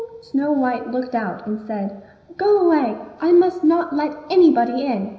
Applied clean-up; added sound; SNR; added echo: none; none; none; reverberation time 0.9 s.